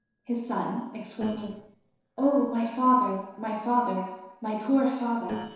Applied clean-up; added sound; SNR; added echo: neural separator model SepFormer DNS4.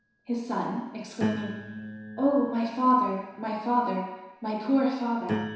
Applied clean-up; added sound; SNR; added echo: none; Piano; 10 dB; reverberation time 1.0 s.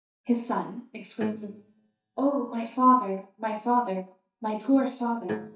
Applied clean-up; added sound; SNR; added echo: neural mask model DeepFilterNet 3.